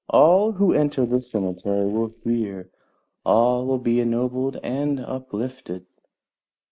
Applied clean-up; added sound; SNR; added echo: neural mask model Resemble Enhance denoiser.